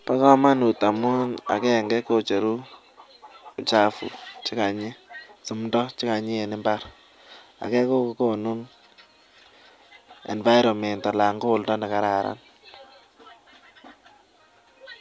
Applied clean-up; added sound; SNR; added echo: none; none; none; none.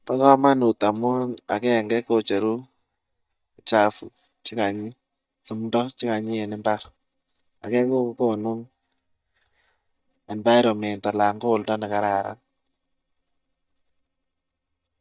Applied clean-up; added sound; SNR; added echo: neural mask model DeepFilterNet 3.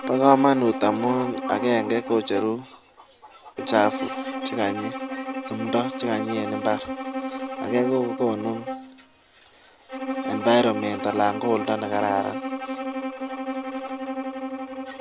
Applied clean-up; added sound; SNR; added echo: none; Bowed string instrument; 6 dB; none.